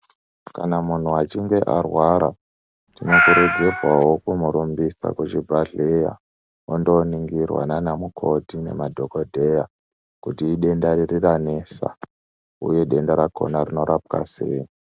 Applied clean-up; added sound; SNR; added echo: none; Meow; -2 dB; none.